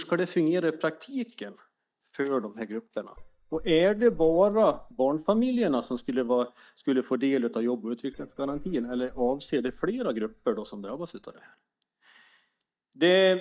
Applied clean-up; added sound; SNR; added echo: neural mask model DeepFilterNet 3.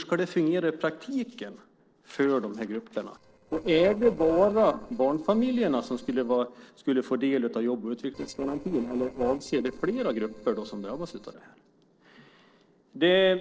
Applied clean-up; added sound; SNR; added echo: neural separator model SepFormer DNS4.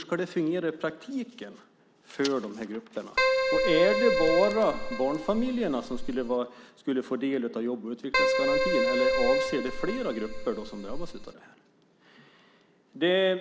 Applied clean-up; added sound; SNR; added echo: none; Keyboard (musical); -2 dB; none.